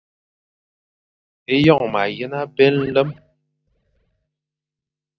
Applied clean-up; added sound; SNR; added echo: neural mask model DeepFilterNet 3.